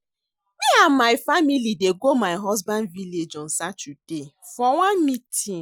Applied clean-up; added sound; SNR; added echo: none; none; none; none.